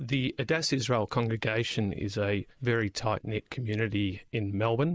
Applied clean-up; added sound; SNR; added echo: neural mask model Resemble Enhance denoiser.